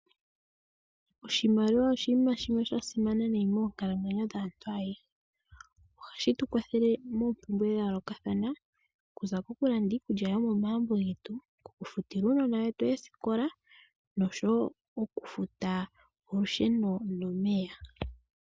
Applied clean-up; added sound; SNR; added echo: none; none; none; none.